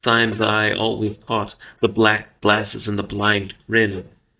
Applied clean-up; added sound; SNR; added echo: neural mask model DeepFilterNet 3.